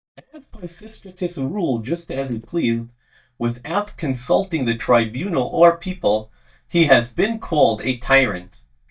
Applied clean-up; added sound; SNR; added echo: neural mask model DeepFilterNet 3.